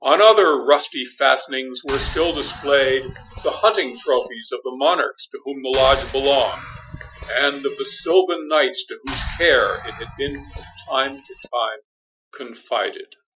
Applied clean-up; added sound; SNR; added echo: classical method Wiener filter.